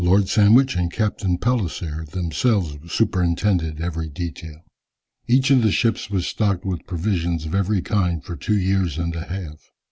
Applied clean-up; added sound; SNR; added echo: none; none; none; none.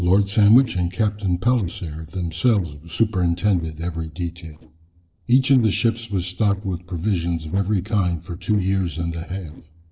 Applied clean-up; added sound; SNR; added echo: neural separator model SepFormer DNS4.